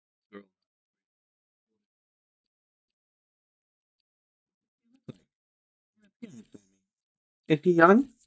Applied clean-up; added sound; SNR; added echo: neural mask model DeepFilterNet 3.